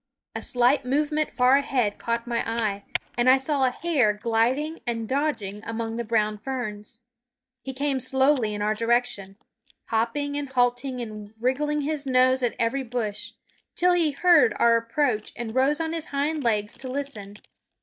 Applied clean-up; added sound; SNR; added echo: neural mask model DeepFilterNet 3.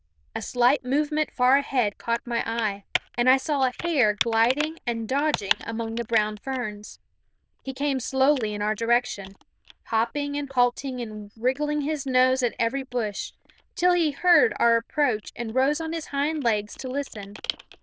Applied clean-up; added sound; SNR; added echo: neural diffusion model UNIVERSE++.